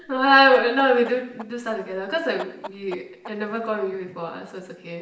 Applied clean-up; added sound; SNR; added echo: none; Chicken, rooster; 19 dB; reverberation time 0.8 s.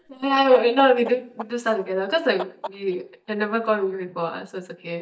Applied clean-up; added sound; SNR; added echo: neural mask model DeepFilterNet 3.